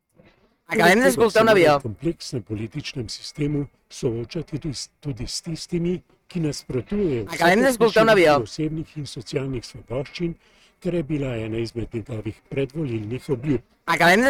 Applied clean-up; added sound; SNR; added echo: neural mask model RNNoise.